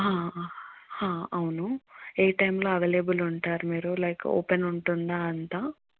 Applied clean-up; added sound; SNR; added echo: none; none; none; none.